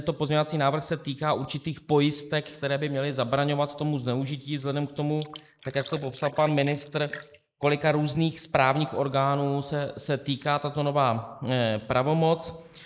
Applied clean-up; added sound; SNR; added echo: neural mask model Resemble Enhance denoiser.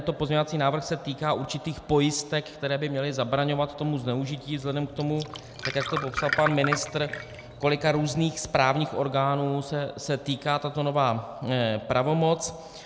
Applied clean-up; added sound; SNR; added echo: none; Glass; 8 dB; none.